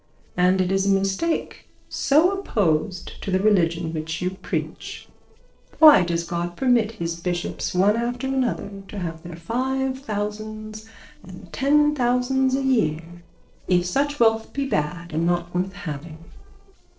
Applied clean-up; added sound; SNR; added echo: neural separator model SepFormer DNS4.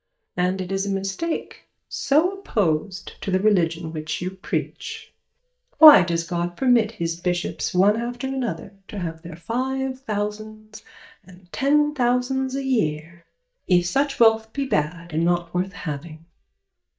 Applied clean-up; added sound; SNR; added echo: neural mask model DeepFilterNet 3.